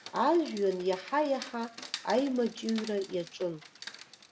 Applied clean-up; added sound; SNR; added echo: none; Rain; 16 dB; none.